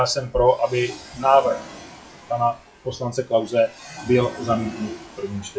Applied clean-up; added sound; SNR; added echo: classical method WPE with log-MMSE.